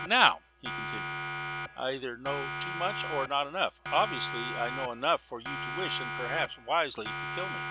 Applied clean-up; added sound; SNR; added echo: none; Siren; 6 dB; none.